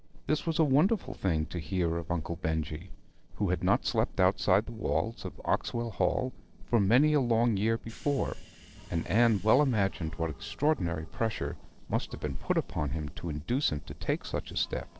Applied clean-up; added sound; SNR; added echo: neural separator model SepFormer DNS4.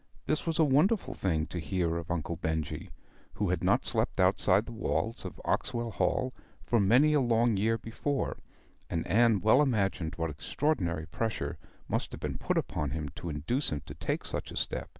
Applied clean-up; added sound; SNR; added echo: none; none; none; none.